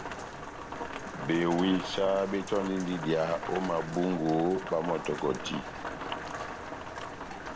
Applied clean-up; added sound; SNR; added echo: none; Rain; 8 dB; none.